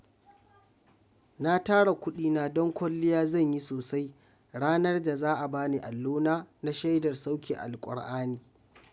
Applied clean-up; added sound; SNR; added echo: none; none; none; none.